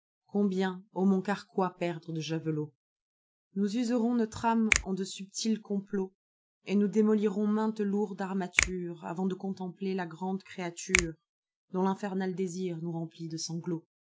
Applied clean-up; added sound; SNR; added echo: none; Finger snapping; 3 dB; none.